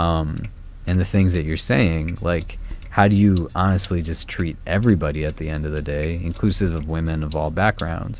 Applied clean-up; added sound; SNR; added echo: none; Sink (filling or washing); 14 dB; none.